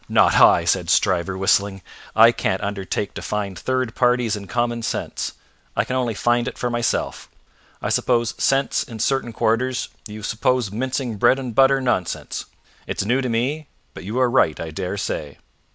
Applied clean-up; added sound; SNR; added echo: none; none; none; none.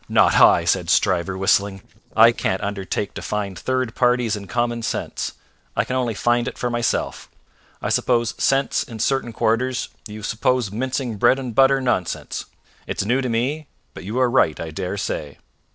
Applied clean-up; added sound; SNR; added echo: neural separator model SepFormer DNS4.